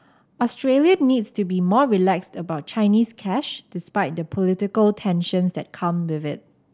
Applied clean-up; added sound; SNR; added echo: none; none; none; none.